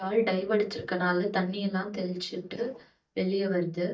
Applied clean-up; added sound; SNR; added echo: neural mask model DeepFilterNet 3.